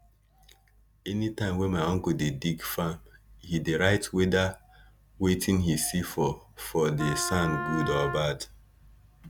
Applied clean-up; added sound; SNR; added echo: none; Wind instrument, woodwind instrument; 6 dB; none.